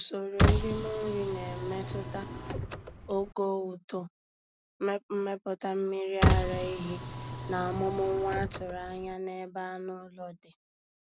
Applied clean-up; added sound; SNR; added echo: none; Car; -3 dB; none.